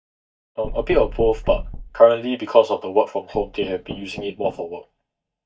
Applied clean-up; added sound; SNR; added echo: neural mask model DeepFilterNet 3.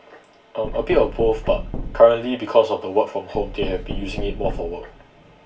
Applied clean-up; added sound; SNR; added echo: none; Knock; 9 dB; reverberation time 0.2 s.